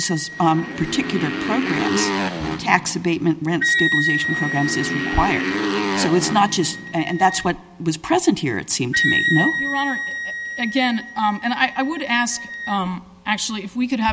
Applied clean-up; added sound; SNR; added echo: none; Motorcycle + Wind instrument, woodwind instrument; 3 dB; none.